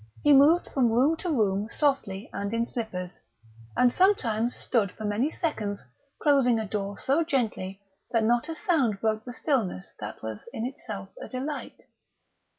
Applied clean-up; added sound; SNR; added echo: none; none; none; none.